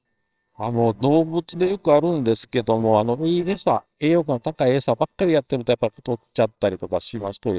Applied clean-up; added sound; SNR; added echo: neural separator model SepFormer WHAMR!.